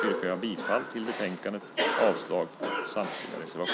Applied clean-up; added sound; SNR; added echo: none; Cough; 1 dB; none.